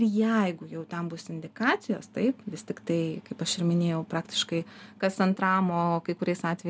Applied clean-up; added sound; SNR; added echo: none; none; none; none.